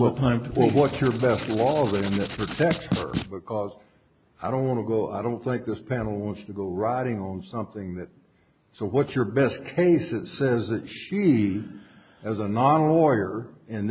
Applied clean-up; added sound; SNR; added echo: none; Writing; 9 dB; none.